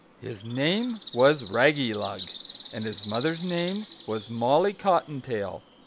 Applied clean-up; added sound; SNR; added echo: none; Bird; 9 dB; none.